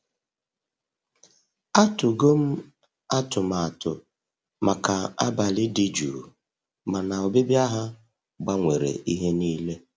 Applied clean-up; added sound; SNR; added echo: none; none; none; none.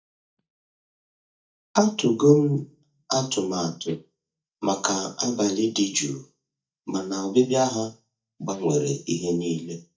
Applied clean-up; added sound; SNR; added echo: neural mask model DeepFilterNet 3.